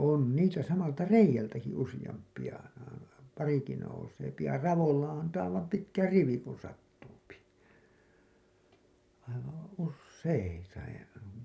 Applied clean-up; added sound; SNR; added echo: none; none; none; none.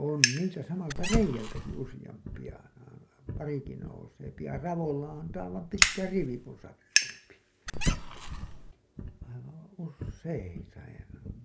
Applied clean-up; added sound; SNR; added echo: none; Squeak + Fire; -2 dB; none.